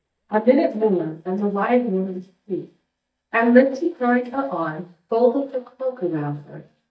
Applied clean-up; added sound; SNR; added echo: neural mask model DeepFilterNet 3.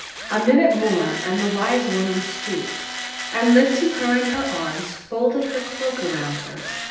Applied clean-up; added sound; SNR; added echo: none; Tools; 9 dB; reverberation time 0.9 s.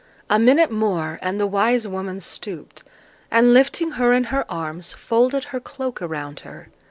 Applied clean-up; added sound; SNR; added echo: none; none; none; none.